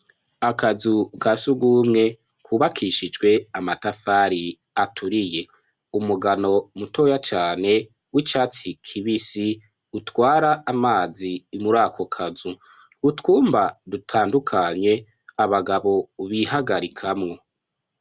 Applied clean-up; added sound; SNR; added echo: none; none; none; none.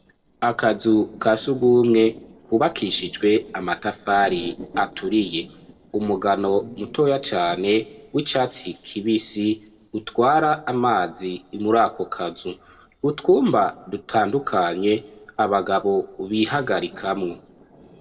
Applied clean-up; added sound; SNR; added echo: neural separator model SepFormer DNS4.